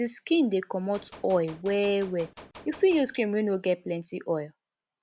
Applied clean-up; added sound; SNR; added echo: none; Gunshot, gunfire; 20 dB; none.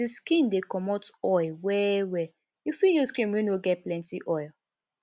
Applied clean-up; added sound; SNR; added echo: none; none; none; none.